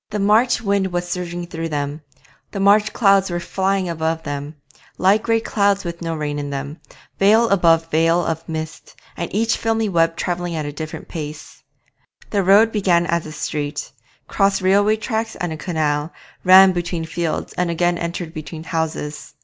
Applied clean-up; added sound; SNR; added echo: none; none; none; none.